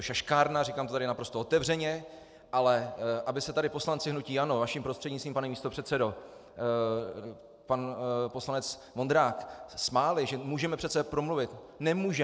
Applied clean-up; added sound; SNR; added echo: none; none; none; none.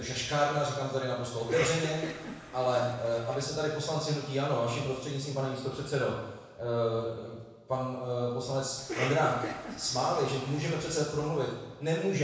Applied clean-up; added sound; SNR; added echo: none; Cough; 8 dB; reverberation time 1.0 s.